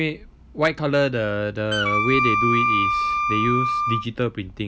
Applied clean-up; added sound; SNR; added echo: none; Wind instrument, woodwind instrument; -2 dB; none.